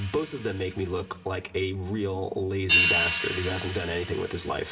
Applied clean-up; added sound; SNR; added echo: none; Hi-hat; 1 dB; reverberation time 1.9 s.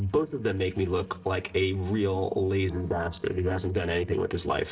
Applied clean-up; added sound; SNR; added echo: neural separator model SepFormer DNS4.